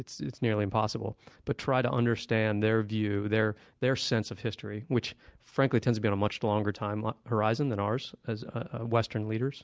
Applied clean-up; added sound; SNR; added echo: none; none; none; none.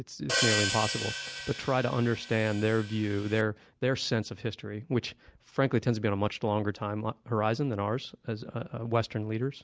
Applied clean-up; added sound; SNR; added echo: none; Hi-hat; 4 dB; none.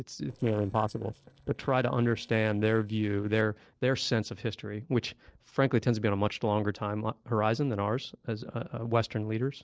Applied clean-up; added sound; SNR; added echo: neural separator model SepFormer DNS4.